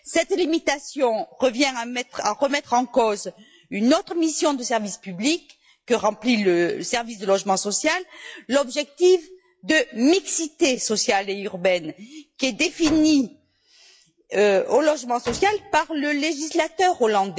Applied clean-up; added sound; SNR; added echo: classical method log-MMSE.